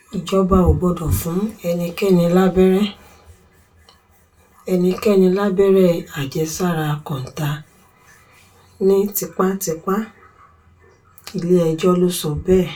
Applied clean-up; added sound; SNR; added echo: none; none; none; reverberation time 0.2 s.